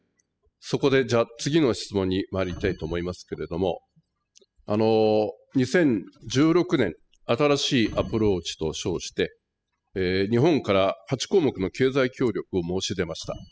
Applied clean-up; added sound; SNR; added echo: classical method spectral subtraction.